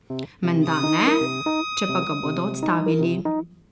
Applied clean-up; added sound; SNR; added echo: none; Piano + Bowed string instrument; 1 dB; none.